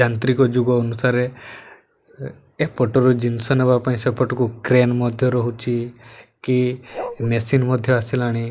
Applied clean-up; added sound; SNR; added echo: neural mask model Resemble Enhance denoiser.